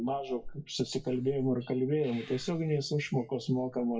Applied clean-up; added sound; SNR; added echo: classical method WPE with log-MMSE.